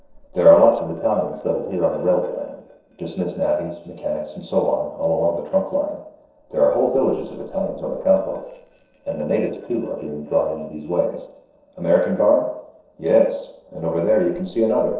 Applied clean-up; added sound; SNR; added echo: neural separator model SepFormer DNS4.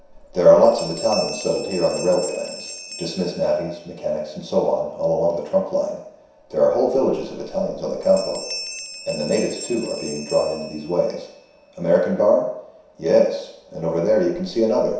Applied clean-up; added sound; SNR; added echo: none; Bell; 16 dB; reverberation time 0.7 s.